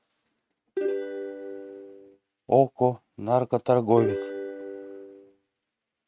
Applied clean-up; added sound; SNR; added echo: neural mask model RNNoise.